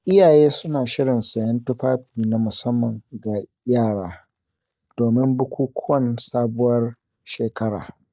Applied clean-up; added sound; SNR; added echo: neural mask model DeepFilterNet 3.